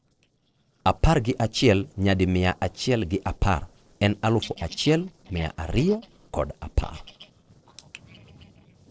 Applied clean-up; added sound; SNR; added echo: neural separator model SepFormer DNS4.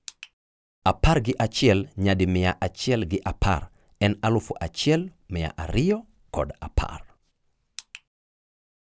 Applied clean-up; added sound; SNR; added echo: none; none; none; none.